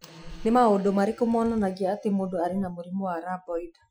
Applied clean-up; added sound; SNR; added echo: classical method Wiener filter.